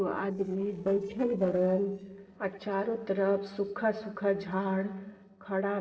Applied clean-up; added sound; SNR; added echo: neural separator model SepFormer DNS4.